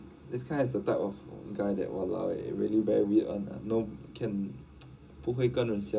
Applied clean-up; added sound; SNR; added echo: none; none; none; reverberation time 0.2 s.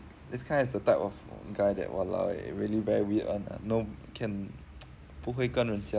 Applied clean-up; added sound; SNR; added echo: none; none; none; none.